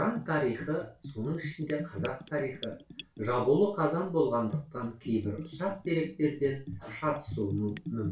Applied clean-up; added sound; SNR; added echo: none; Bathtub (filling or washing) / Gurgling; 12 dB; reverberation time 0.2 s.